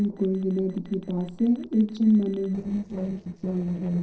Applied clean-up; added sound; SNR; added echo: neural separator model SepFormer DNS4.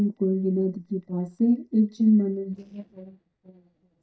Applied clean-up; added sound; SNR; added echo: neural mask model DeepFilterNet 3.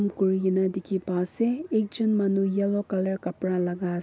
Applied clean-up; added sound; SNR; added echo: none; none; none; none.